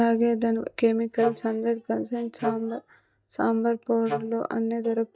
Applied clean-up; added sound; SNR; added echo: neural mask model DeepFilterNet 3.